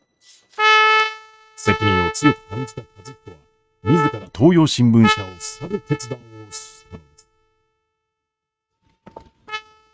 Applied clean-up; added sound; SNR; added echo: neural mask model RNNoise.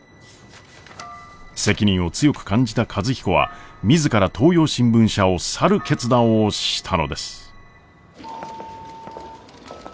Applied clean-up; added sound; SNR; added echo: none; none; none; none.